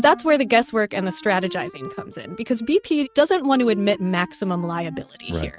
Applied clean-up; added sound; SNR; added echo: neural mask model RNNoise.